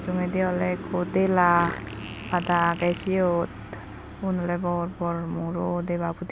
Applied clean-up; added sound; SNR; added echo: none; Fart; 17 dB; none.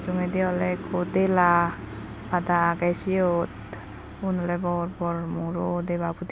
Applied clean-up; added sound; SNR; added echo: none; none; none; none.